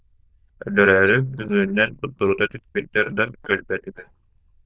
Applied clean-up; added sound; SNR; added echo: neural diffusion model UNIVERSE++.